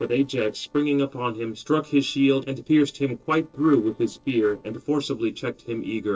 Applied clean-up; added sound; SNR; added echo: neural separator model SepFormer DNS4.